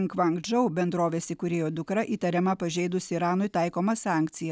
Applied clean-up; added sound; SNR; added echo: none; none; none; none.